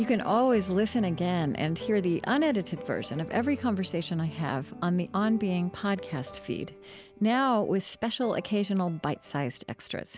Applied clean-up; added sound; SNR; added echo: none; none; none; none.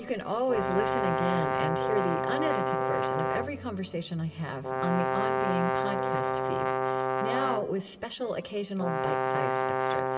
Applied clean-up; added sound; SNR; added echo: none; Brass instrument; -3 dB; reverberation time 2.6 s.